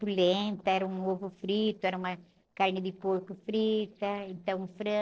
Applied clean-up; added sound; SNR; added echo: neural separator model SepFormer DNS4.